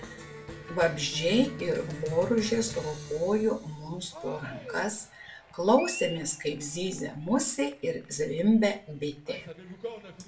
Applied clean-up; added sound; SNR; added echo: none; Cheering; 14 dB; reverberation time 0.2 s.